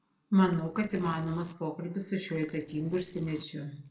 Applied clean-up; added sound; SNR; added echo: neural separator model SepFormer DNS4.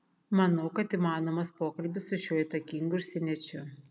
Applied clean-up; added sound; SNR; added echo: none; none; none; none.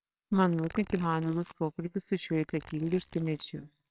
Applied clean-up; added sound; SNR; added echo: neural separator model SepFormer WHAMR!.